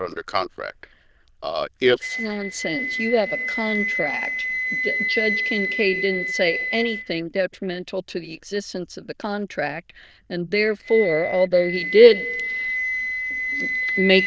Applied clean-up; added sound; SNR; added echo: neural diffusion model UNIVERSE++.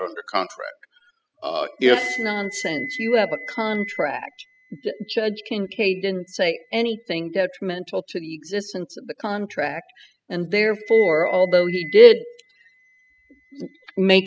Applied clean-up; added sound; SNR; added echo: classical method spectral subtraction.